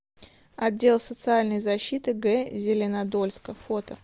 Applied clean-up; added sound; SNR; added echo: none; none; none; none.